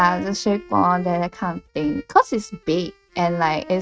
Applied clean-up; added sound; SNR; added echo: neural mask model RNNoise.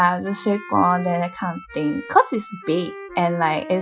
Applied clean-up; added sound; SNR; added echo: classical method Wiener filter.